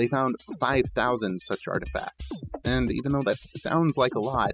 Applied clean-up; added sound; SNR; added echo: classical method spectral subtraction.